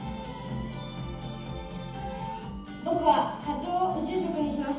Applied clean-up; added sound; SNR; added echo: none; none; none; reverberation time 1.3 s.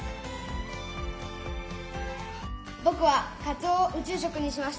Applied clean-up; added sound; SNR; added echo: none; none; none; none.